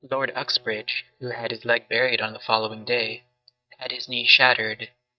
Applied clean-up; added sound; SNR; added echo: neural mask model DeepFilterNet 3.